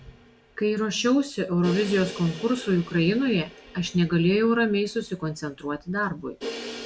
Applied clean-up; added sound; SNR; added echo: none; Crash cymbal; 16 dB; none.